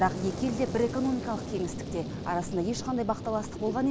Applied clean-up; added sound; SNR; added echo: none; Fire; 7 dB; none.